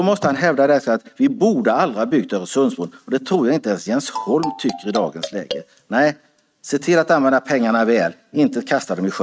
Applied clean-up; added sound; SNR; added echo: neural mask model RNNoise.